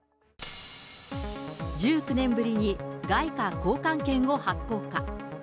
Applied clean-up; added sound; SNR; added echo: none; none; none; none.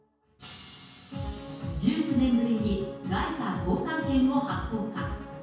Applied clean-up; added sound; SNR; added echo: none; none; none; reverberation time 0.6 s.